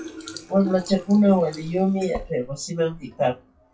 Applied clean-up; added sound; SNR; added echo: classical method WPE with log-MMSE.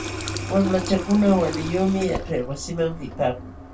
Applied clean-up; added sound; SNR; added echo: none; Water tap, faucet; 9 dB; reverberation time 0.2 s.